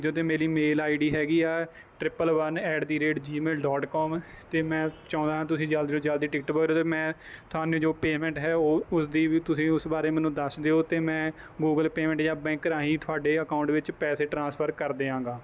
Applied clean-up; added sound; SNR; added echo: none; none; none; none.